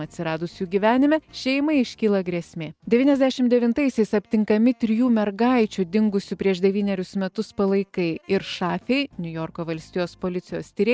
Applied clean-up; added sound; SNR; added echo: none; none; none; none.